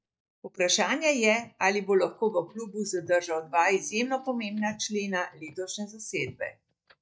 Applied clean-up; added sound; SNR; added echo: neural mask model DeepFilterNet 3.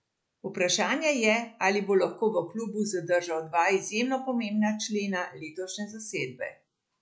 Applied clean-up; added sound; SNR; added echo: none; none; none; none.